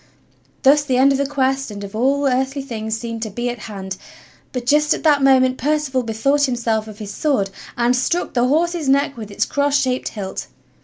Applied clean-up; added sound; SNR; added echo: none; none; none; none.